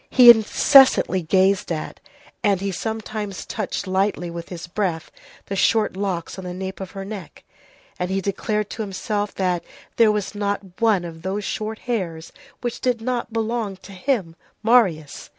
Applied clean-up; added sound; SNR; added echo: none; none; none; none.